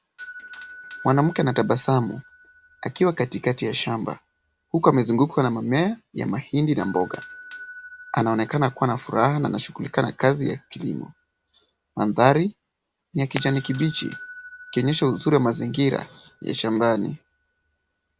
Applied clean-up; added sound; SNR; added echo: none; Bell / Doorbell; 11 dB; none.